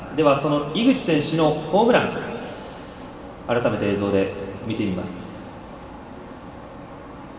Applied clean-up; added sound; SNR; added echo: none; none; none; reverberation time 2.1 s.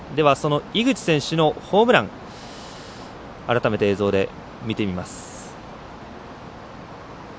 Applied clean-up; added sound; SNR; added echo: none; none; none; none.